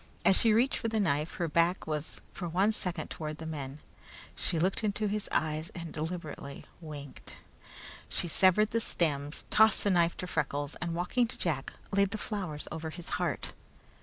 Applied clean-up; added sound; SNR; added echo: none; none; none; none.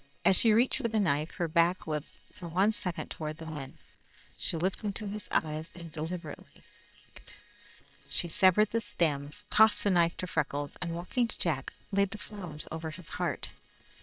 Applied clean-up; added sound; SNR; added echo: neural separator model SepFormer WHAM!.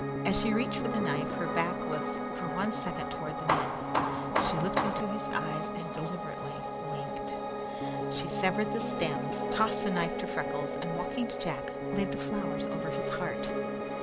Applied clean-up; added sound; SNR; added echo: none; Hammer + Piano; -3 dB; none.